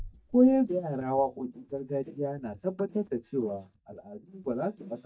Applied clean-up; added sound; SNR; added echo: neural mask model DeepFilterNet 3.